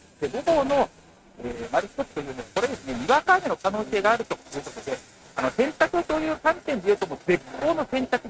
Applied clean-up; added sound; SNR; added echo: neural mask model RNNoise.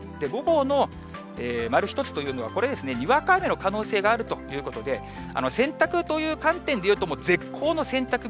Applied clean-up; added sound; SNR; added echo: none; none; none; none.